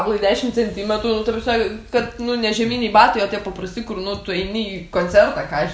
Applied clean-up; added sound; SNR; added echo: none; none; none; none.